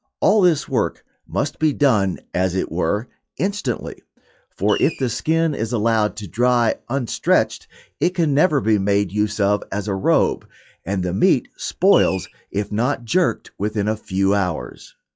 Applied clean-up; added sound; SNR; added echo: classical method log-MMSE.